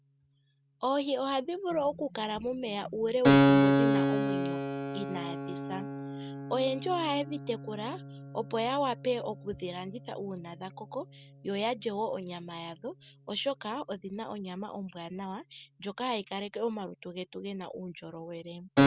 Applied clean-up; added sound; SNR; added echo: none; Keyboard (musical); -2 dB; none.